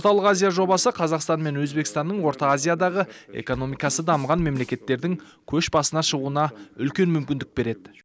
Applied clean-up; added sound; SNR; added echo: none; Bass drum / Snare drum / Drum kit; 18 dB; none.